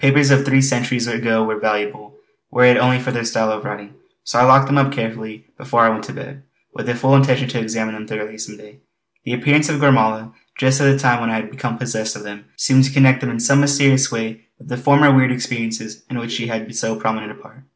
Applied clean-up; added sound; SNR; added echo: none; none; none; none.